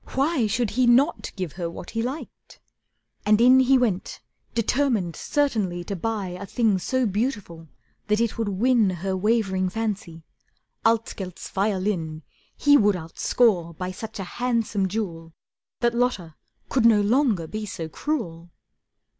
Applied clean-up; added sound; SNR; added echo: none; none; none; none.